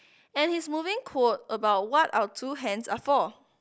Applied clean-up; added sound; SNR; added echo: none; none; none; none.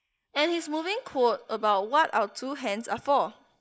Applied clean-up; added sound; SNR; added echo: neural mask model Resemble Enhance denoiser.